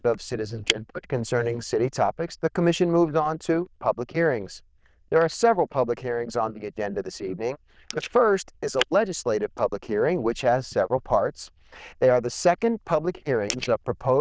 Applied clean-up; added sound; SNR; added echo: neural diffusion model UNIVERSE++.